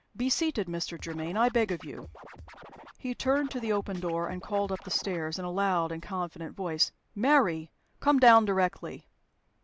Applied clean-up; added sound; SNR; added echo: none; Scratching (performance technique); 18 dB; none.